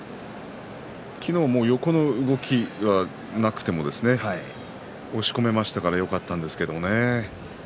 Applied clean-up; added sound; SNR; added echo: none; none; none; none.